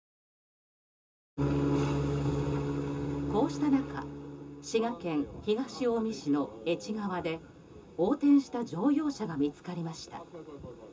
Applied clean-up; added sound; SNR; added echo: none; none; none; reverberation time 0.2 s.